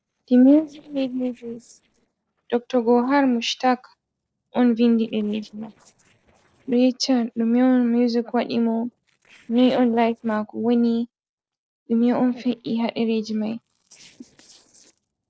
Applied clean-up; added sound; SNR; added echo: neural separator model SepFormer DNS4.